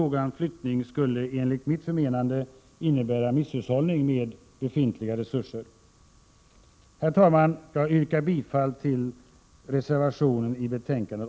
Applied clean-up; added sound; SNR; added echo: none; none; none; none.